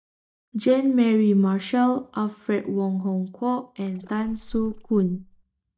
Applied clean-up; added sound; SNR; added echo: neural mask model DeepFilterNet 3.